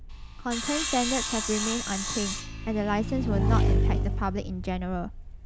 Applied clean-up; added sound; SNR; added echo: none; Sawing + Motorcycle / Engine; -2 dB; none.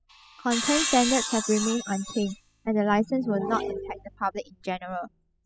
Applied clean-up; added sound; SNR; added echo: classical method spectral subtraction.